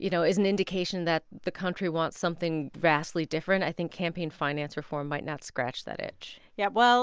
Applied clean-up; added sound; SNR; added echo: none; none; none; none.